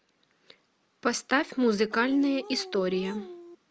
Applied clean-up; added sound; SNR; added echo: none; Dog; 14 dB; none.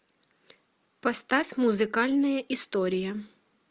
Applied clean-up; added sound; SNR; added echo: none; none; none; none.